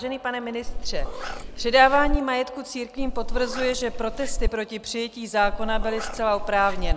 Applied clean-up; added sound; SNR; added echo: none; Meow; 1 dB; none.